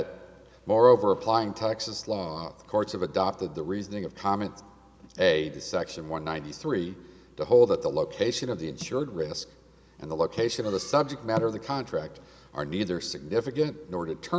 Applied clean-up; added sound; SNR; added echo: none; none; none; none.